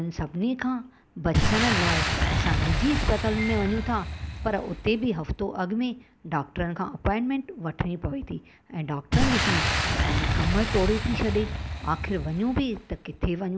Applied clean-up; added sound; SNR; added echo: none; Boom; 1 dB; none.